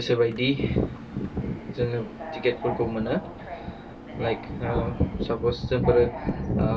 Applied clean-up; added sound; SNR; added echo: none; Subway, metro, underground; 12 dB; reverberation time 0.2 s.